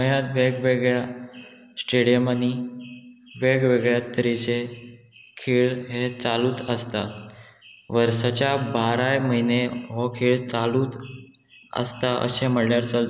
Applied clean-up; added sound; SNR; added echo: none; none; none; none.